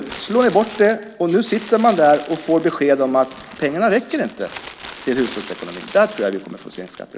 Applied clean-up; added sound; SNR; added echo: none; Rattle (instrument) + Crumpling, crinkling; 16 dB; none.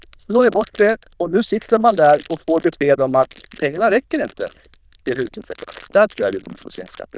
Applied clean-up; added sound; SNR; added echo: neural diffusion model UNIVERSE++.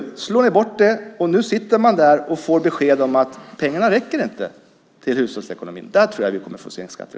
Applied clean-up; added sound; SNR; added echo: none; none; none; none.